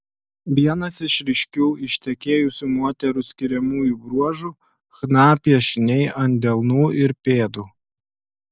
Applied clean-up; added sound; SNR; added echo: none; none; none; none.